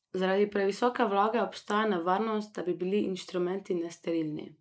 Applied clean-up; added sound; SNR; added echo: neural mask model Resemble Enhance denoiser.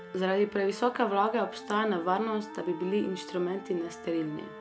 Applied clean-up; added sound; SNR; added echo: none; Organ + Wind instrument, woodwind instrument; 15 dB; none.